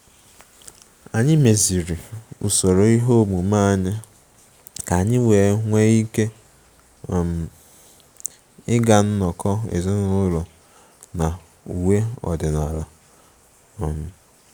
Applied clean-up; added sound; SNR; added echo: none; none; none; none.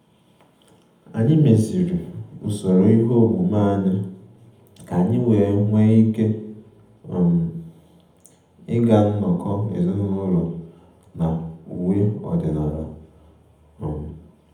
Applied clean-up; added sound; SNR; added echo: none; none; none; reverberation time 0.8 s.